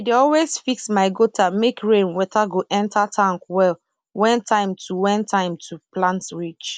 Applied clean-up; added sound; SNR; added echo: none; none; none; none.